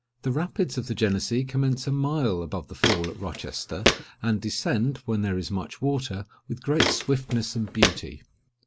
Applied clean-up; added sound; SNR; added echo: none; Walk, footsteps; 1 dB; none.